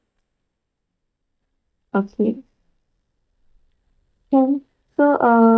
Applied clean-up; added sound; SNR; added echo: neural mask model DeepFilterNet 3.